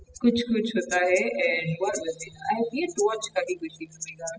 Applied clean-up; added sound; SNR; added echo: classical method spectral subtraction.